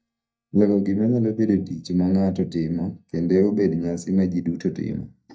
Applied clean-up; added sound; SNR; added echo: neural mask model DeepFilterNet 3.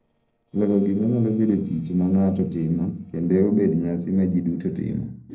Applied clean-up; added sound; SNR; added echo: neural separator model SepFormer DNS4.